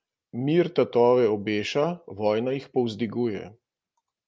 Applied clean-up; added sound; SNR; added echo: none; none; none; none.